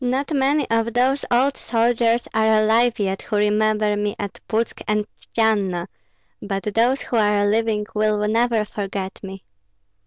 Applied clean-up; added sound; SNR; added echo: none; none; none; none.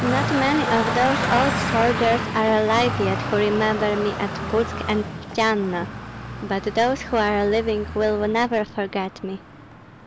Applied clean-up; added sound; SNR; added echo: none; Traffic noise, roadway noise; 5 dB; none.